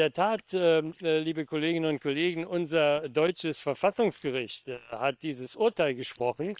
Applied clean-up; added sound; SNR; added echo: neural separator model SepFormer WHAM!.